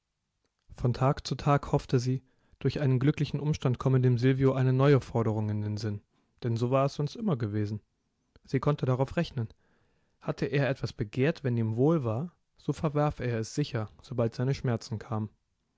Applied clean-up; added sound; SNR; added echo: none; none; none; none.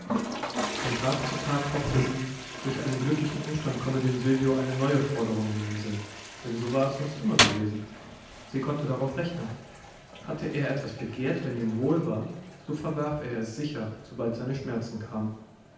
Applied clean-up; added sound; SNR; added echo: none; Toilet flush; 6 dB; reverberation time 0.9 s.